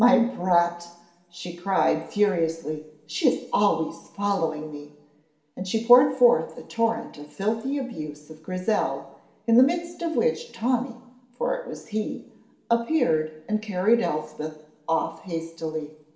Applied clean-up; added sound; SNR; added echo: none; none; none; reverberation time 0.8 s.